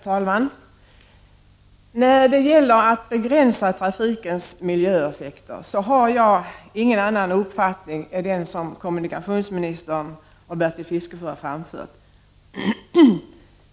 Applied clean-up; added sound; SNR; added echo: none; none; none; none.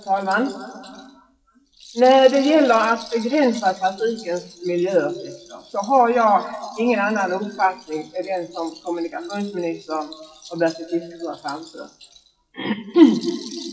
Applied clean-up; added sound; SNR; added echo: classical method WPE with log-MMSE.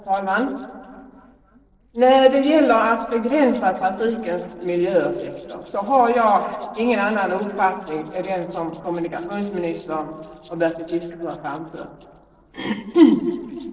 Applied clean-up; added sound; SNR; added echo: neural separator model SepFormer DNS4.